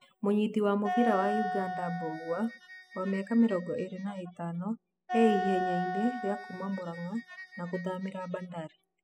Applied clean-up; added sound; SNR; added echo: classical method spectral subtraction.